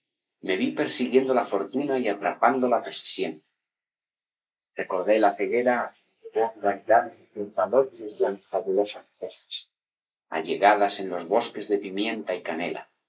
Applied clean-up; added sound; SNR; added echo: neural mask model Resemble Enhance denoiser.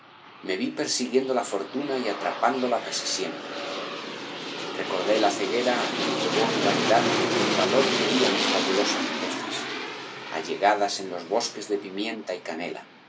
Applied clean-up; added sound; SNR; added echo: none; Aircraft; 2 dB; none.